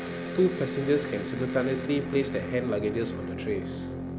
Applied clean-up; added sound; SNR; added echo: none; Electric guitar; 5 dB; none.